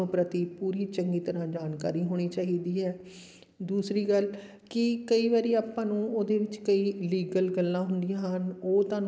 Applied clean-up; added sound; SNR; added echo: none; none; none; none.